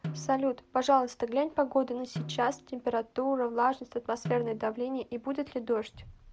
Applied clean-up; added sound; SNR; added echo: none; Snare drum; 15 dB; none.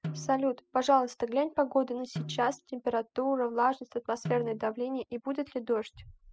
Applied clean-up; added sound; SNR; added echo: classical method spectral subtraction.